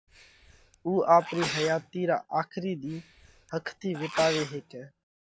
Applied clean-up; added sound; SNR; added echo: none; Sneeze; 10 dB; none.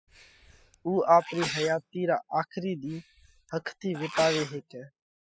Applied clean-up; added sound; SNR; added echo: classical method spectral subtraction.